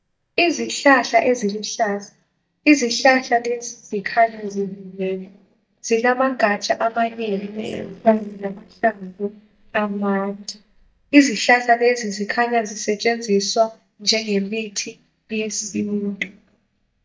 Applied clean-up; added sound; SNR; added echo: neural mask model DeepFilterNet 3.